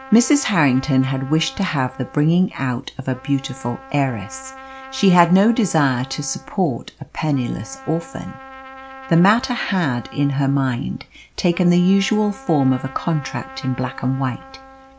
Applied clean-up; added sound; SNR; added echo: none; Trumpet; 19 dB; none.